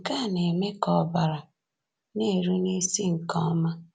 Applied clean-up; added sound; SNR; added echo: none; none; none; none.